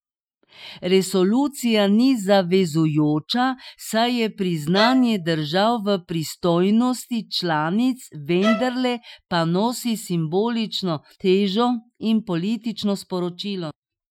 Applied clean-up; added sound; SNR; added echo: classical method Wiener filter.